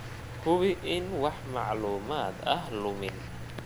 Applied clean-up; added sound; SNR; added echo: none; Engine; 10 dB; none.